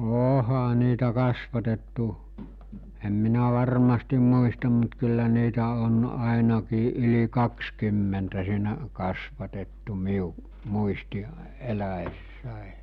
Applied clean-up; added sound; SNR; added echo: none; none; none; none.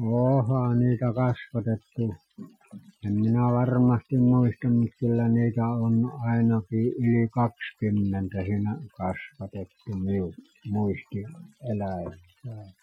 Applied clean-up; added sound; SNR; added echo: classical method Wiener filter.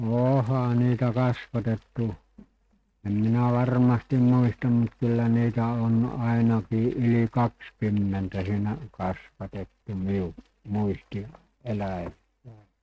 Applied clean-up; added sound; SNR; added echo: neural mask model RNNoise.